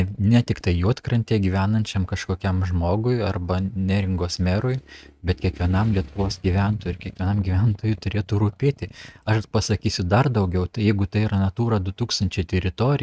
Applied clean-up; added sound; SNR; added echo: neural mask model RNNoise.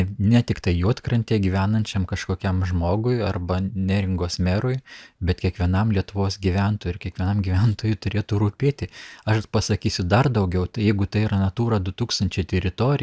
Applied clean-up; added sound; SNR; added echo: none; none; none; none.